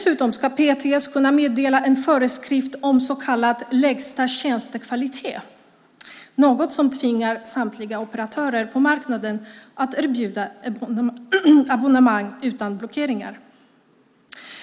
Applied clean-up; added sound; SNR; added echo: none; none; none; none.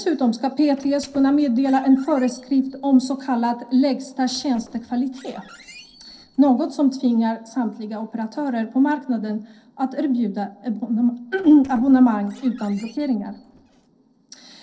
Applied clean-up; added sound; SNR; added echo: neural separator model SepFormer DNS4.